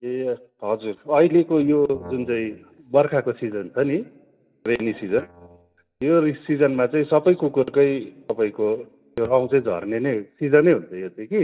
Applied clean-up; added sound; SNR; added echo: neural mask model DeepFilterNet 3.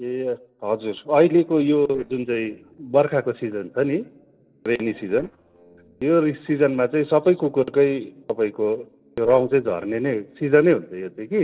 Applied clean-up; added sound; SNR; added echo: neural separator model SepFormer DNS4.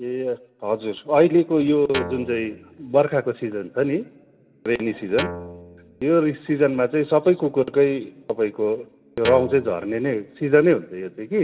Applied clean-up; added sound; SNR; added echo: none; Guitar; 11 dB; reverberation time 1.0 s.